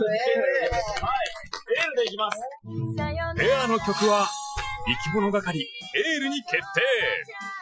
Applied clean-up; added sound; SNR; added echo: classical method Wiener filter.